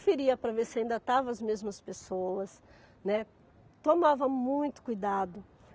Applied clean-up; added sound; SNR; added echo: none; none; none; none.